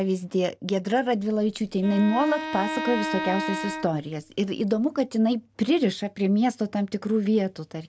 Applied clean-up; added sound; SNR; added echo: none; Bowed string instrument; 8 dB; none.